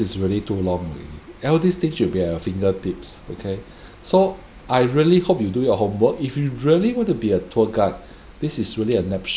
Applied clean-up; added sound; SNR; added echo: none; none; none; none.